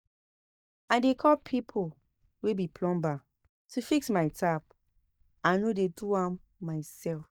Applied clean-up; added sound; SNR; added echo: neural mask model DeepFilterNet 3.